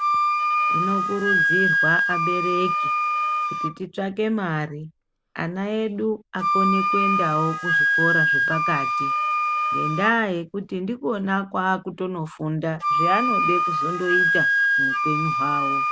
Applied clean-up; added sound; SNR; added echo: none; Wind instrument, woodwind instrument; -4 dB; none.